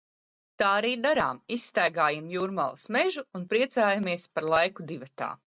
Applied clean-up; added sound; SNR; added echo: none; none; none; none.